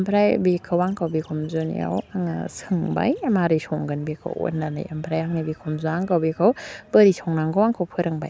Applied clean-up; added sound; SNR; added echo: none; none; none; none.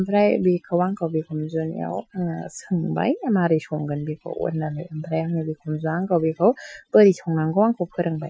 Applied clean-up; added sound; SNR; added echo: classical method Wiener filter.